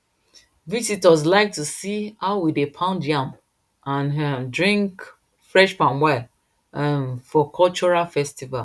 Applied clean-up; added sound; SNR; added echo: none; none; none; none.